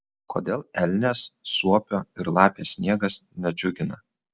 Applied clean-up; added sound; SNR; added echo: none; none; none; none.